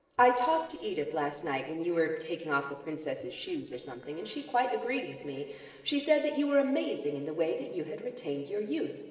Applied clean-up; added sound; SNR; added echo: neural separator model SepFormer DNS4.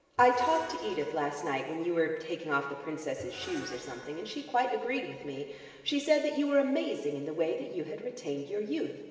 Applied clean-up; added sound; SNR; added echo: none; Screech; 18 dB; reverberation time 2.4 s.